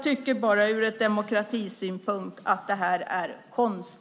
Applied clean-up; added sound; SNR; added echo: none; none; none; none.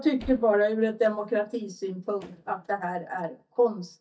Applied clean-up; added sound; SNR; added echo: neural mask model DeepFilterNet 3.